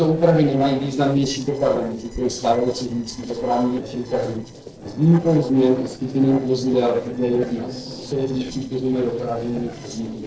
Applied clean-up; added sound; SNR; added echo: neural separator model SepFormer DNS4.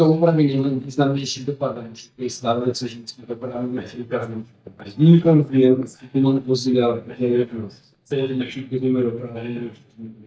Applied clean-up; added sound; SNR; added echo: neural mask model DeepFilterNet 3.